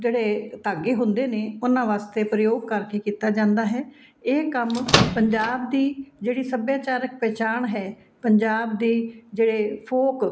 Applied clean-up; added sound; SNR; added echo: none; Microwave oven; 0 dB; none.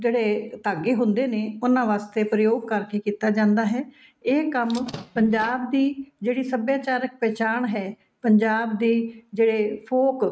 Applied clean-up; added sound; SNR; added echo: neural mask model RNNoise.